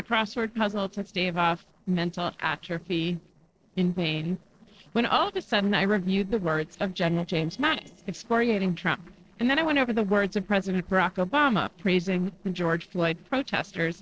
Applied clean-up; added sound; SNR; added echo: neural separator model SepFormer DNS4.